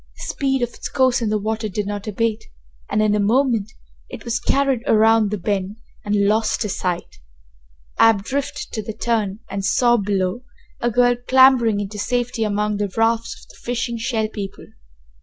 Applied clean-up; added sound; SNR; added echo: none; none; none; none.